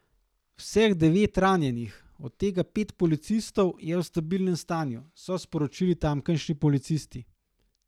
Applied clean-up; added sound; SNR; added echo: none; none; none; none.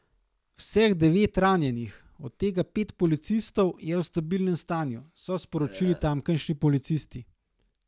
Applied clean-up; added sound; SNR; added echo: none; Burping, eructation; 16 dB; none.